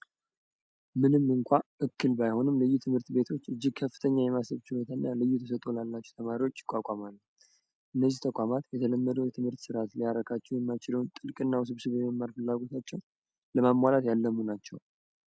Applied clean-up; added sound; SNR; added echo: none; none; none; none.